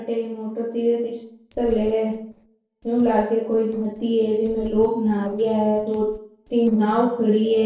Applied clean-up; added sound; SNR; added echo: neural separator model SepFormer DNS4.